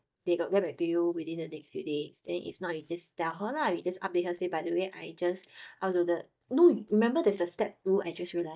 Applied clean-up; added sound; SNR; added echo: neural mask model DeepFilterNet 3.